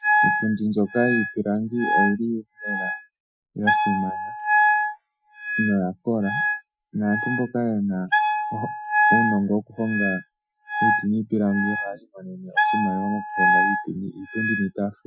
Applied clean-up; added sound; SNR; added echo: classical method Wiener filter.